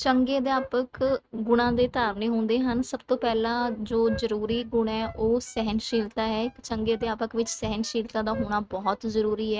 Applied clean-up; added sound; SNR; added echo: neural mask model RNNoise.